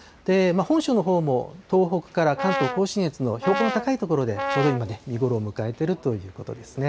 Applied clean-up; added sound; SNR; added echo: none; Brass instrument; 5 dB; none.